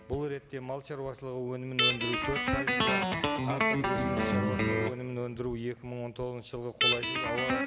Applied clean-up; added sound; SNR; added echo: none; Guitar; -5 dB; none.